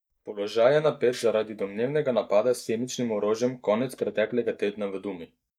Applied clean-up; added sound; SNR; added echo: neural mask model DeepFilterNet 3.